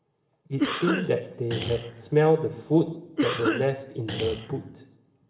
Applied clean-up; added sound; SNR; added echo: none; Cough; 4 dB; reverberation time 1.1 s.